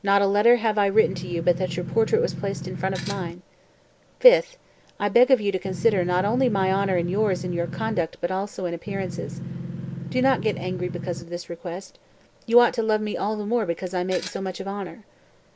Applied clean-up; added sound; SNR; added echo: none; Engine + Tools; 8 dB; none.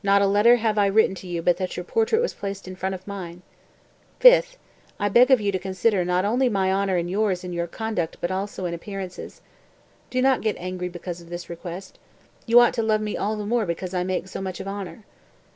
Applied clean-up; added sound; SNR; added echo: none; none; none; none.